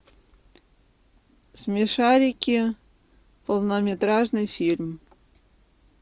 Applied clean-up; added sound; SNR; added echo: none; none; none; none.